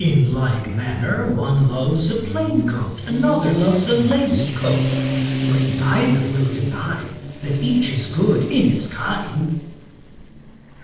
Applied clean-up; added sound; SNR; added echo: neural separator model SepFormer DNS4.